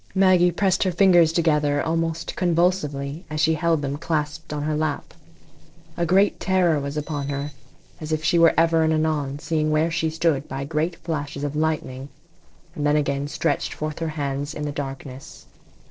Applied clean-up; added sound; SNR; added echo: neural separator model SepFormer DNS4.